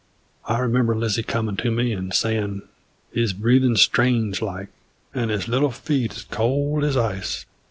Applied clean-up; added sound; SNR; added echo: none; none; none; none.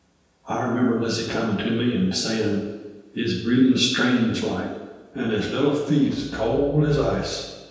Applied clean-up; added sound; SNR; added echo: none; none; none; reverberation time 1.2 s.